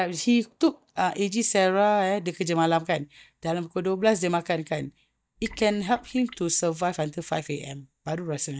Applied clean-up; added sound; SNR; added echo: neural mask model DeepFilterNet 3.